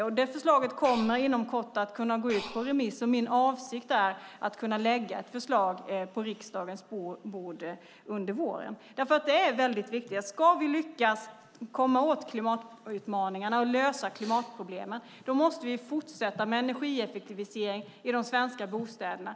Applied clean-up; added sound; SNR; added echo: none; Breathing; 12 dB; none.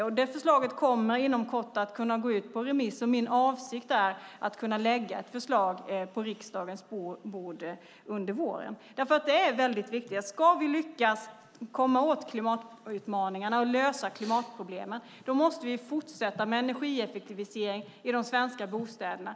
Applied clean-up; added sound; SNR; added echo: none; none; none; none.